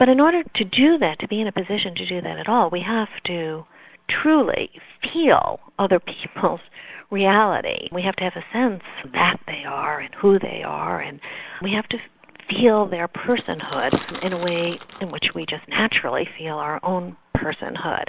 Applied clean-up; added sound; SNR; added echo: none; Crackle / Crushing; 16 dB; none.